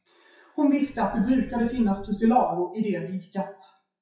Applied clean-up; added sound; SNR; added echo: classical method WPE with log-MMSE.